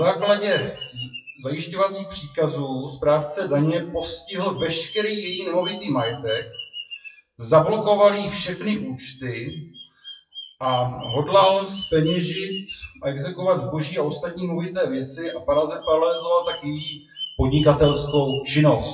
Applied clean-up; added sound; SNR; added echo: classical method WPE with log-MMSE.